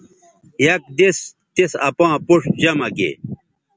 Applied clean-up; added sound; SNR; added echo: none; none; none; none.